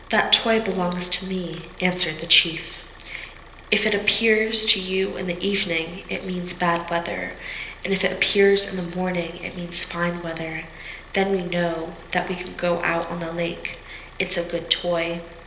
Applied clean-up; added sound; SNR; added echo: none; Idling / Car; 19 dB; reverberation time 1.4 s.